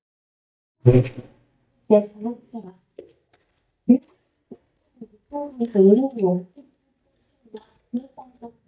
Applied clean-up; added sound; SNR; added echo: neural mask model DeepFilterNet 3.